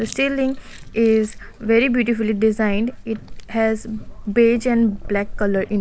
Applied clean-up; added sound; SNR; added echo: none; Chewing, mastication; 12 dB; none.